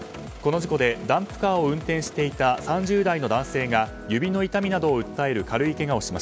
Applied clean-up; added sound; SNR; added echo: none; none; none; none.